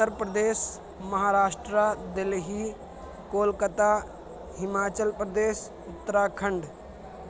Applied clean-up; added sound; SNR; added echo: none; none; none; none.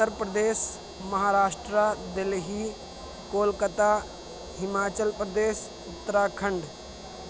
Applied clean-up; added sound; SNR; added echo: none; Domestic sounds, home sounds; 19 dB; none.